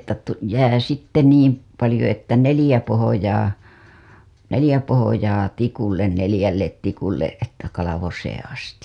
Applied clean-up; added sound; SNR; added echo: none; none; none; none.